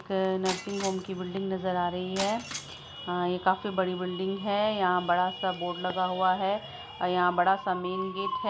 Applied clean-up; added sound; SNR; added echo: none; Shatter; 13 dB; none.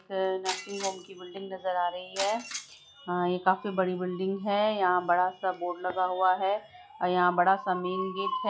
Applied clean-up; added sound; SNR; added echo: classical method log-MMSE.